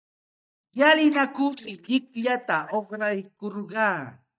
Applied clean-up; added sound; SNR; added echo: neural mask model DeepFilterNet 3.